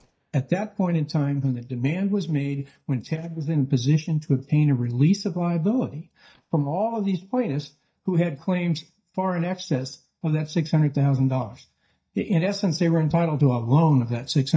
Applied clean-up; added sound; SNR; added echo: neural mask model DeepFilterNet 3.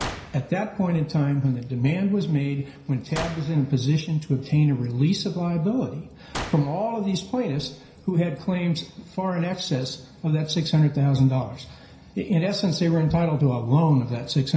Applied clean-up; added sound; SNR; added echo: none; Gunshot, gunfire; 17 dB; reverberation time 0.5 s.